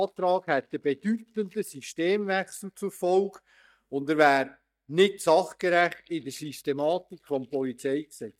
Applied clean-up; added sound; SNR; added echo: neural mask model DeepFilterNet 3.